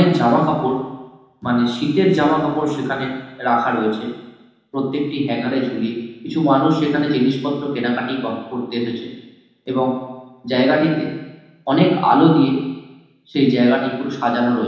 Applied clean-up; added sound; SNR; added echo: none; none; none; reverberation time 1.1 s.